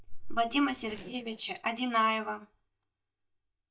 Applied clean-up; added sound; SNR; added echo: neural mask model DeepFilterNet 3.